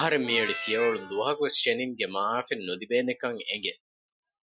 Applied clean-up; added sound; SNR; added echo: classical method Wiener filter.